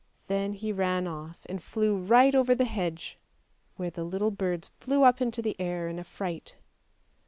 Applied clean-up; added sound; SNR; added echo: none; none; none; none.